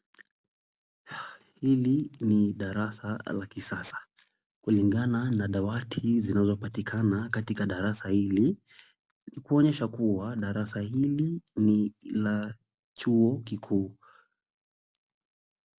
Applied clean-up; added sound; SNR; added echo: none; none; none; none.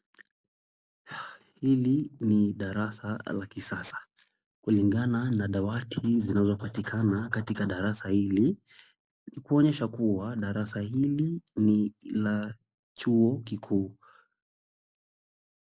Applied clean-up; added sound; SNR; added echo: neural mask model Resemble Enhance denoiser.